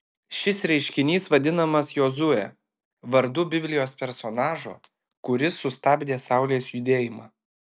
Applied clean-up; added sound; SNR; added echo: none; none; none; none.